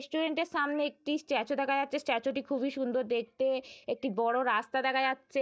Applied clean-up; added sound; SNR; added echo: neural mask model DeepFilterNet 3.